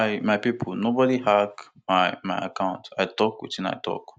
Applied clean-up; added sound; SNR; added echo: none; none; none; none.